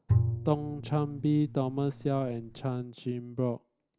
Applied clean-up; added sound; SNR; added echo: none; Bowed string instrument; 2 dB; none.